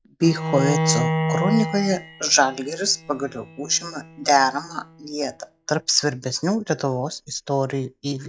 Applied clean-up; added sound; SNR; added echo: classical method log-MMSE.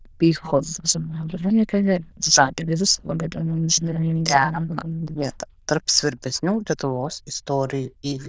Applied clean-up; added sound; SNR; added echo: neural diffusion model UNIVERSE++.